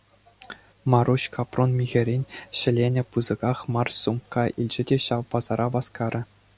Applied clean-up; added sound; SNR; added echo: none; none; none; none.